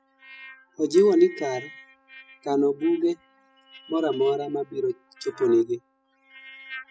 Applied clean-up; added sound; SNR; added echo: classical method spectral subtraction.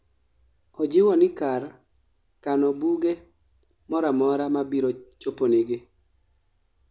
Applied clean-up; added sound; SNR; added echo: none; none; none; none.